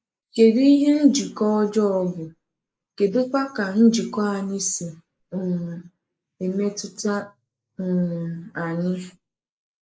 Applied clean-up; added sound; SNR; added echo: neural mask model Resemble Enhance denoiser.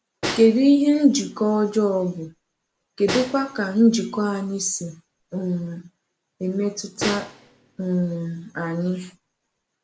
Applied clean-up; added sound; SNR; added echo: none; Snare drum; 14 dB; none.